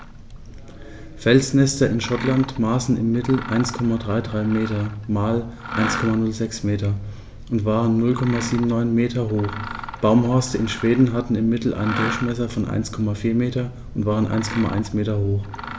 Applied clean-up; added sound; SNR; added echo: none; Mechanisms; 13 dB; none.